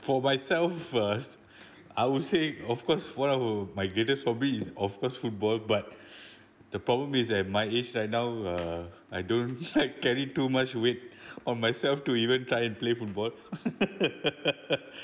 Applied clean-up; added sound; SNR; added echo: none; none; none; none.